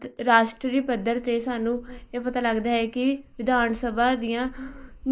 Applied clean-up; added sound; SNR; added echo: neural mask model Resemble Enhance denoiser.